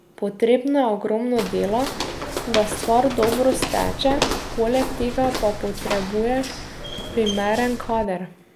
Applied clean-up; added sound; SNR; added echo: none; Walk, footsteps; 7 dB; none.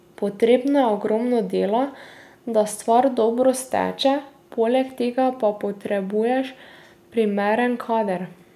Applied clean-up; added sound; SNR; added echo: none; none; none; none.